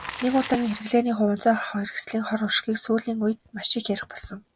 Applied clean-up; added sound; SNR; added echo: none; Bicycle; 19 dB; none.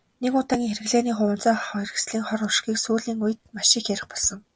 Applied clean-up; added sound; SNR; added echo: none; none; none; none.